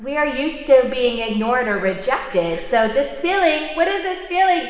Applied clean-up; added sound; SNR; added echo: none; none; none; reverberation time 2.0 s.